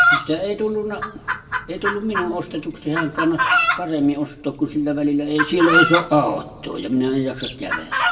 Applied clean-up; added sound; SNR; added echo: none; Chicken, rooster; 1 dB; reverberation time 1.3 s.